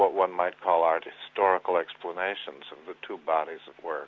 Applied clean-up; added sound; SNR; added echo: none; none; none; none.